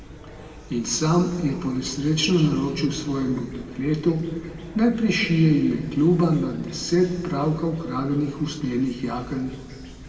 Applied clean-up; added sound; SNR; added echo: none; Chirp, tweet / Fowl; 17 dB; reverberation time 1.5 s.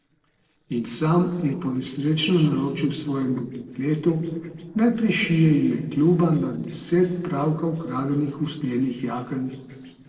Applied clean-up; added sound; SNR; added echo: neural separator model SepFormer DNS4.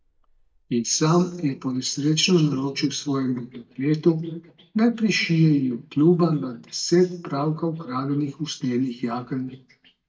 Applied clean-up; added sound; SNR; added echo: neural mask model DeepFilterNet 3.